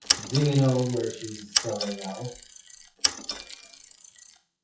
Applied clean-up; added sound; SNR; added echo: classical method WPE with log-MMSE.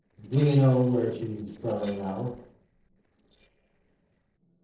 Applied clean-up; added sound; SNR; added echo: neural separator model SepFormer DNS4.